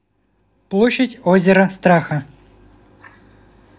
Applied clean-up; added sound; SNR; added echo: none; none; none; none.